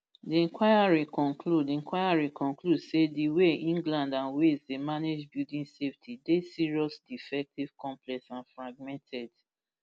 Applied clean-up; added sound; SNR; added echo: none; none; none; none.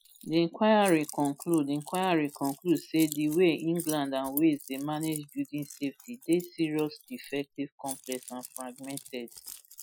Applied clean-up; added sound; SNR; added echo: classical method Wiener filter.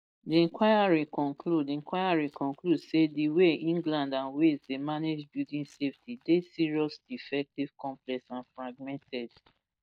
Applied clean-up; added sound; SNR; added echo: neural mask model DeepFilterNet 3.